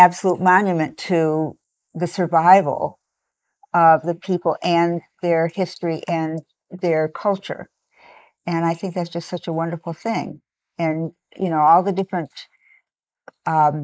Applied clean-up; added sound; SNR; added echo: neural mask model Resemble Enhance denoiser.